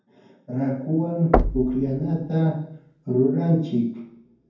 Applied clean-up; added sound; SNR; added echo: none; Knock; 3 dB; reverberation time 0.9 s.